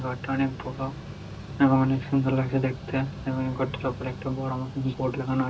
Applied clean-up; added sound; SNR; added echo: none; Mechanical fan; 11 dB; reverberation time 0.2 s.